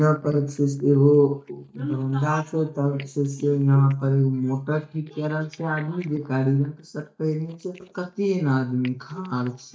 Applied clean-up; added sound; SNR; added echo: neural mask model DeepFilterNet 3.